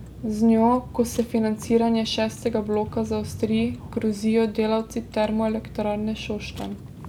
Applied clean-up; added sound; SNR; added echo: none; Vehicle; 14 dB; none.